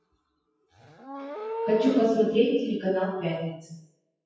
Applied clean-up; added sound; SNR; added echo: classical method WPE with log-MMSE.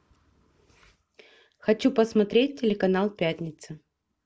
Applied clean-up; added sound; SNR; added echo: none; none; none; none.